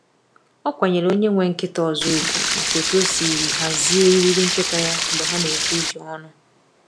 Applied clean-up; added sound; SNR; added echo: none; Stream; 0 dB; none.